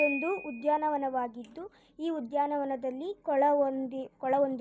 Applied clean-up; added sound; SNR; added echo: none; Piano; 14 dB; none.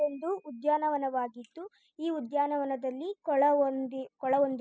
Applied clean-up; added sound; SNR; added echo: classical method spectral subtraction.